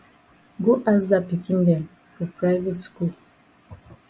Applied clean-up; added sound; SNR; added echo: none; none; none; none.